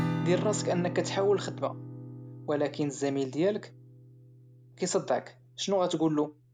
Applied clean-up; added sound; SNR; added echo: none; Acoustic guitar / Strum; 8 dB; none.